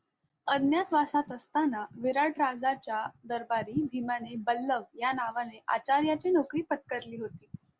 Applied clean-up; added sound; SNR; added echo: none; none; none; none.